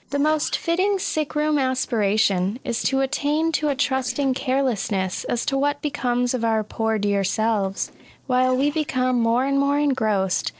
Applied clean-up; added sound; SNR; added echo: neural separator model SepFormer DNS4.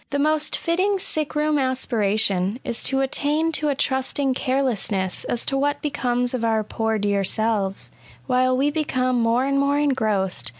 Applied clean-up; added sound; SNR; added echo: none; none; none; none.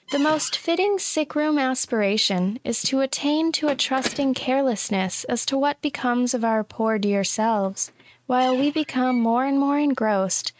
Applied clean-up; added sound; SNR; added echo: neural mask model RNNoise.